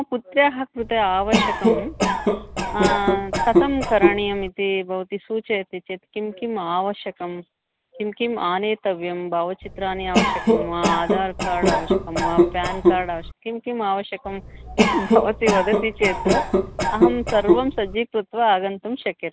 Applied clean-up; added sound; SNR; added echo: none; Cough; -3 dB; none.